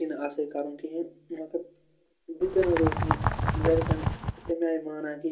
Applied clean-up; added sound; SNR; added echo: none; Bird; -2 dB; reverberation time 0.2 s.